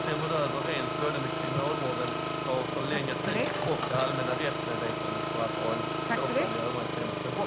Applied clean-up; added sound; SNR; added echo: none; Engine; -1 dB; none.